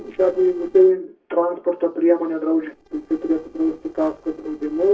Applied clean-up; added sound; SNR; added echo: neural separator model SepFormer DNS4.